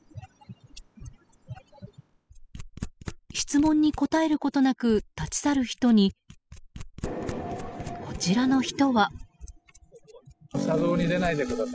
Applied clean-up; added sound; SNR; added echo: classical method spectral subtraction.